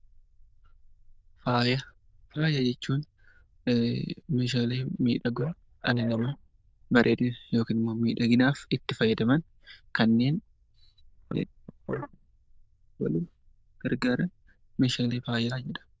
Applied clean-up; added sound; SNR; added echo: neural diffusion model UNIVERSE++.